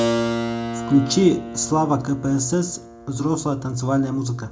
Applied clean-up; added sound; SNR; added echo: none; Keyboard (musical); 7 dB; reverberation time 0.2 s.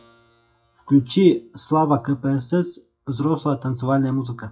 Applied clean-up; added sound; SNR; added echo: classical method WPE with log-MMSE.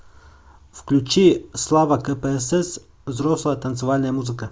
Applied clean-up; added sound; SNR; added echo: none; none; none; none.